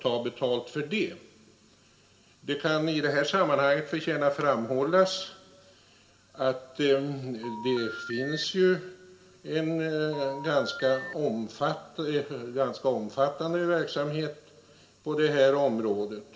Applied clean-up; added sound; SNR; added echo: none; Telephone; 12 dB; reverberation time 1.4 s.